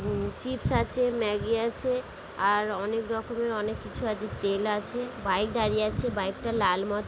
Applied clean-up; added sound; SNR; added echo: none; none; none; none.